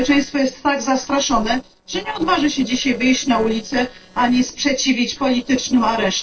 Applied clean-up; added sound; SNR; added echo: neural separator model SepFormer DNS4.